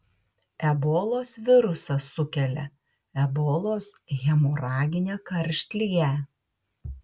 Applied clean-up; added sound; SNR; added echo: none; none; none; none.